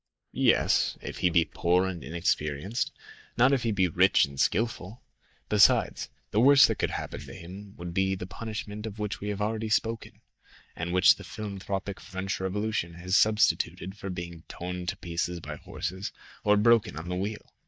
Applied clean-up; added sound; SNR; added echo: neural mask model DeepFilterNet 3.